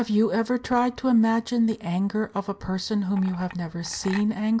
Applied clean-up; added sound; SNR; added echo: none; Chink, clink; 18 dB; none.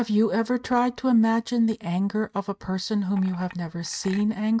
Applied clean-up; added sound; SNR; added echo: neural mask model RNNoise.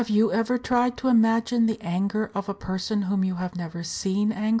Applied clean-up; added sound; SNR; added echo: none; none; none; none.